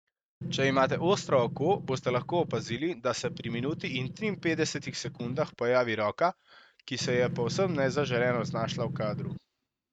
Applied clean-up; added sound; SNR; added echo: neural mask model RNNoise.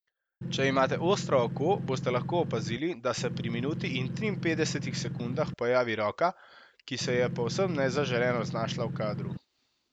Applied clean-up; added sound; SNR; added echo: none; Engine; 4 dB; none.